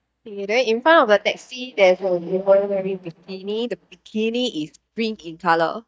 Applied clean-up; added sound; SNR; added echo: neural mask model DeepFilterNet 3.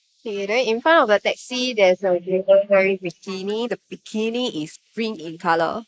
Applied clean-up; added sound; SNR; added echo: neural mask model Resemble Enhance denoiser.